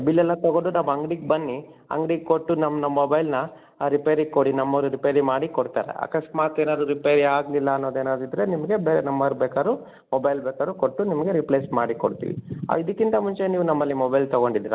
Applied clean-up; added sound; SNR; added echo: none; none; none; none.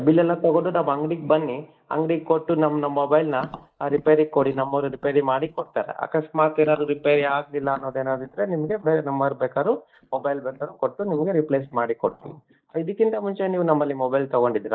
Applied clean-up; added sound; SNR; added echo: neural mask model DeepFilterNet 3.